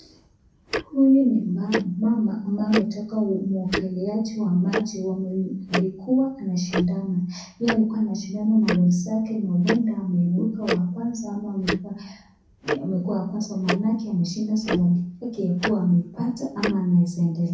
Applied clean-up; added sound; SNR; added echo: none; Tick-tock; 10 dB; reverberation time 0.6 s.